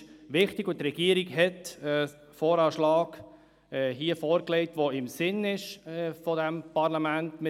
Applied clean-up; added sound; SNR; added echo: none; none; none; none.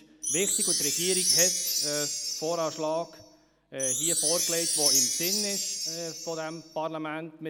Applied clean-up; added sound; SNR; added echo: none; Chime; -5 dB; none.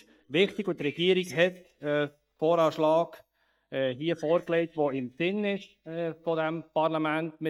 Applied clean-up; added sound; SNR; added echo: neural mask model DeepFilterNet 3.